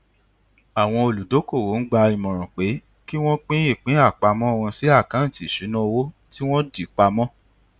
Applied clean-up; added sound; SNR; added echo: none; none; none; none.